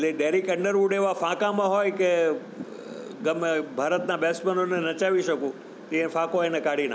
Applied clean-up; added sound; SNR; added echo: none; none; none; none.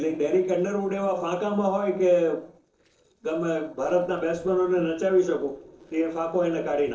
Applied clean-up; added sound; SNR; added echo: neural separator model SepFormer DNS4.